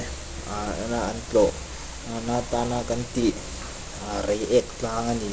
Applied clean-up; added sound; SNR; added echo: none; none; none; none.